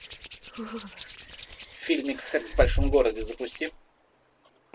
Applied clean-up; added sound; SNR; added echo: none; Hands; 3 dB; none.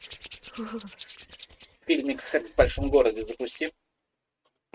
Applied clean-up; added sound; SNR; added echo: neural mask model RNNoise.